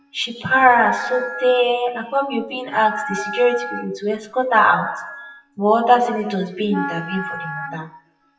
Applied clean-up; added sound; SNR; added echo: classical method WPE with log-MMSE.